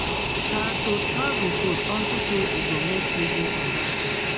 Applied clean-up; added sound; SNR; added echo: none; Fixed-wing aircraft, airplane; -5 dB; none.